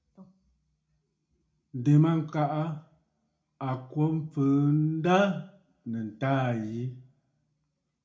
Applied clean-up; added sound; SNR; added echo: none; none; none; reverberation time 0.4 s.